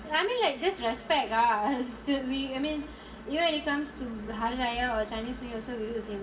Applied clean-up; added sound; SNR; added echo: none; none; none; reverberation time 0.6 s.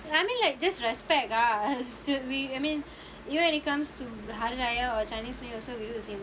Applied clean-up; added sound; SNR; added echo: none; none; none; none.